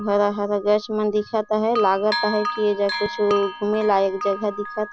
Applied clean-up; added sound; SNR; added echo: none; Bell; 10 dB; none.